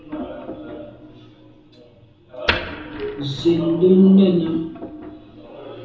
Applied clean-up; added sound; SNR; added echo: none; Wood; 12 dB; reverberation time 1.0 s.